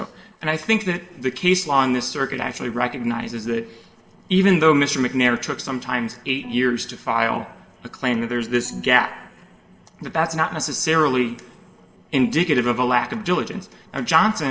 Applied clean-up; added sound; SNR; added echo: neural separator model SepFormer DNS4.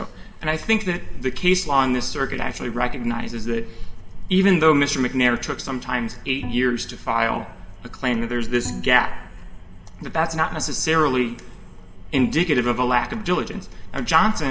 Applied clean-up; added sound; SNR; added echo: none; Bowed string instrument; 15 dB; reverberation time 1.3 s.